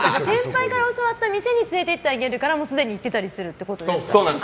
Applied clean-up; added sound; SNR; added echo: none; none; none; none.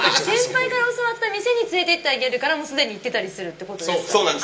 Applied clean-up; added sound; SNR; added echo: none; none; none; reverberation time 0.2 s.